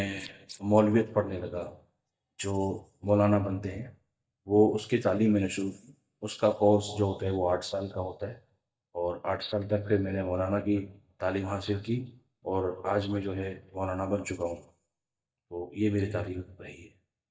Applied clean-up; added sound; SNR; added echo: neural mask model DeepFilterNet 3.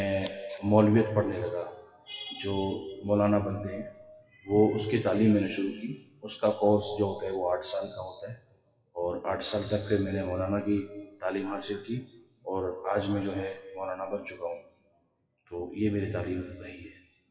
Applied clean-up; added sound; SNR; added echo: classical method WPE with log-MMSE.